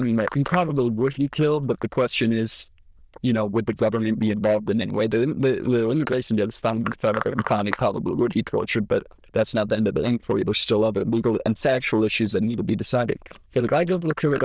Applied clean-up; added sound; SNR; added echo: neural diffusion model UNIVERSE++.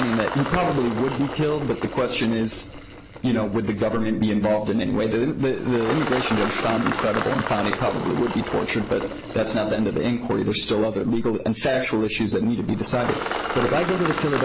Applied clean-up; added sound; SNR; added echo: none; Engine; 8 dB; none.